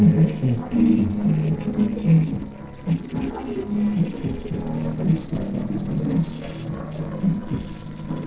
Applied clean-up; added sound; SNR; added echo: neural separator model SepFormer DNS4.